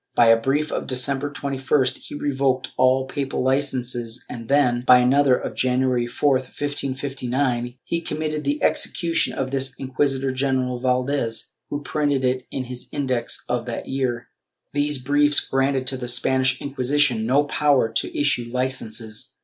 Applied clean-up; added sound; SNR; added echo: none; none; none; none.